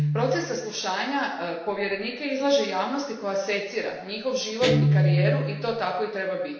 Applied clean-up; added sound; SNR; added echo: none; Guitar; 1 dB; reverberation time 0.9 s.